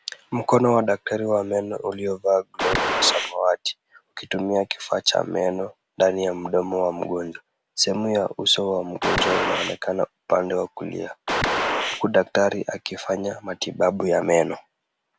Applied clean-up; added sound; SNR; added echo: none; Gunshot, gunfire; 1 dB; none.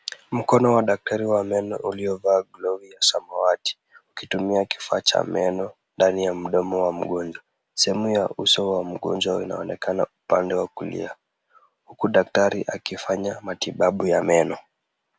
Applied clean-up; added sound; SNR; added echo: none; none; none; none.